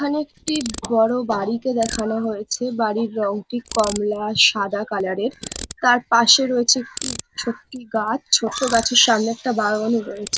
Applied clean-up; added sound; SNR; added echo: none; Ratchet, pawl; 16 dB; none.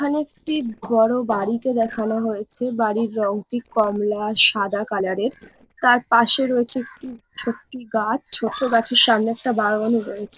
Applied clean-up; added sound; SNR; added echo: neural separator model SepFormer DNS4.